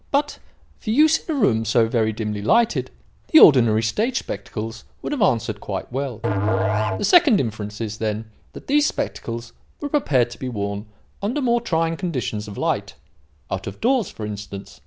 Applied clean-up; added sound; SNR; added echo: none; Musical instrument; 4 dB; none.